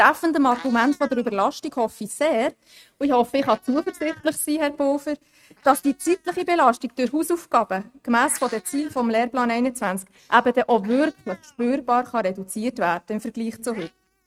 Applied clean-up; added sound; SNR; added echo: neural mask model RNNoise.